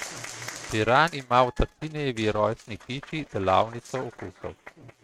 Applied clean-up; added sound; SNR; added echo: neural mask model RNNoise.